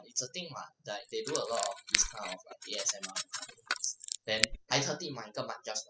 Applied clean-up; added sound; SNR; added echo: classical method spectral subtraction.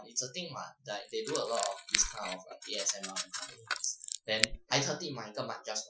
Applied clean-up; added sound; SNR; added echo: classical method Wiener filter.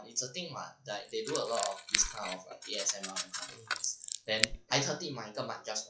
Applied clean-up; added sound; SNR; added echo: classical method log-MMSE.